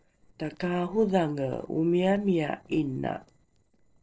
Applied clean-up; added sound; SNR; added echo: neural separator model SepFormer DNS4.